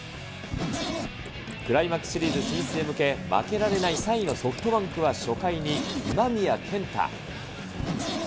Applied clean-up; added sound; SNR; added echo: none; Zipper (clothing); 8 dB; none.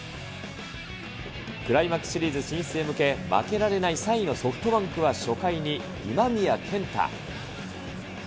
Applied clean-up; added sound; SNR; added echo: none; none; none; none.